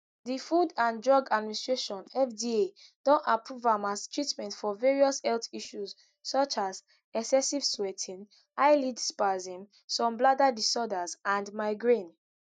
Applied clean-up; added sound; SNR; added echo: neural mask model DeepFilterNet 3.